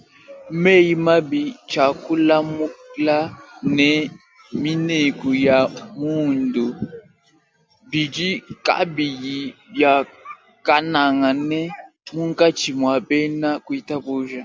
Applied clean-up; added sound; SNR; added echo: none; none; none; none.